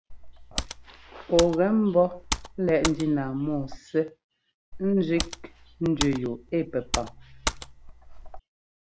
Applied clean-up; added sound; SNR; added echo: none; Computer keyboard; 8 dB; none.